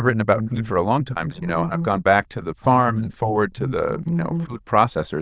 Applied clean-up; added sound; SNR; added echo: neural diffusion model UNIVERSE++.